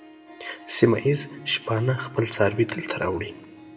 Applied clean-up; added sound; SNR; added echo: none; Harp; 19 dB; reverberation time 1.0 s.